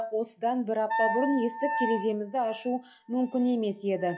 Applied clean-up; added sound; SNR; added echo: classical method log-MMSE.